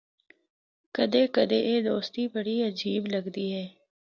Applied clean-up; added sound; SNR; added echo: none; none; none; none.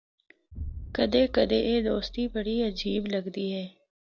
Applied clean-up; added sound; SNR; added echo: none; Explosion; 14 dB; none.